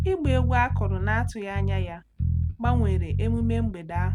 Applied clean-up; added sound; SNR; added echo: none; Bass guitar; -4 dB; none.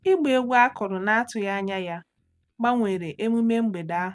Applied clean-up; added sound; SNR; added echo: neural mask model DeepFilterNet 3.